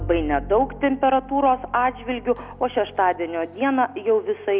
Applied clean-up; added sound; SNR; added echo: none; Bowed string instrument; 16 dB; none.